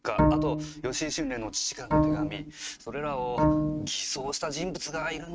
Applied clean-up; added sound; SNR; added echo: neural mask model RNNoise.